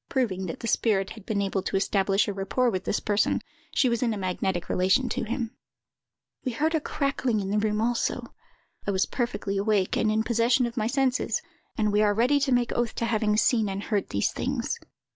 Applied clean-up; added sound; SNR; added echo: none; none; none; none.